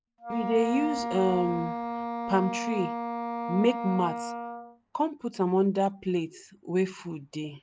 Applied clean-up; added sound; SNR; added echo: none; Wind instrument, woodwind instrument; 6 dB; none.